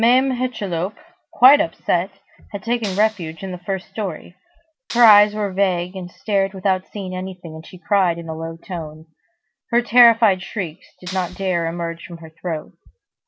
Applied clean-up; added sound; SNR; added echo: none; Clapping; 17 dB; none.